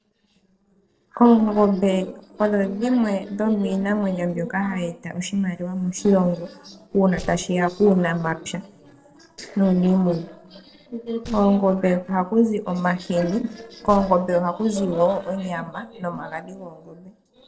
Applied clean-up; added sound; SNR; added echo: neural separator model SepFormer DNS4.